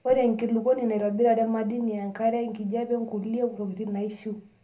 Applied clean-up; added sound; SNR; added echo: none; none; none; reverberation time 0.3 s.